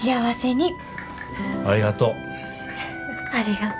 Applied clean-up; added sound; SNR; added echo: none; none; none; none.